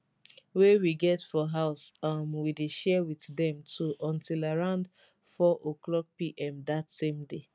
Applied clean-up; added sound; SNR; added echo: none; none; none; none.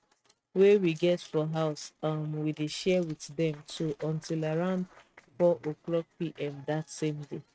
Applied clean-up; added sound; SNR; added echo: neural mask model RNNoise.